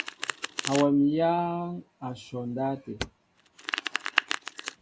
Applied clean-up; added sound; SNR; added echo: none; Domestic sounds, home sounds; 6 dB; none.